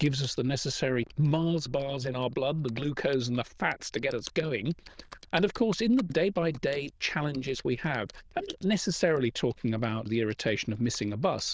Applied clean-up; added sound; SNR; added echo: neural diffusion model UNIVERSE++.